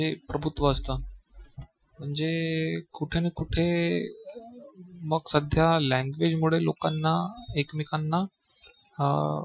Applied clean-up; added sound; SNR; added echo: classical method Wiener filter.